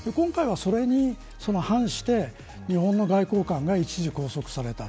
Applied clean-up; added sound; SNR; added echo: none; none; none; none.